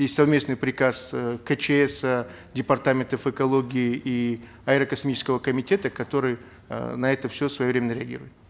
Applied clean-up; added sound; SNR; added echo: none; none; none; none.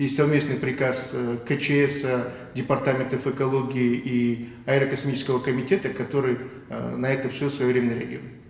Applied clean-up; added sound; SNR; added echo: none; none; none; reverberation time 1.3 s.